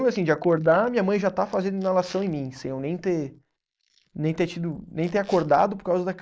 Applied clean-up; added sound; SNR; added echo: neural mask model Resemble Enhance denoiser.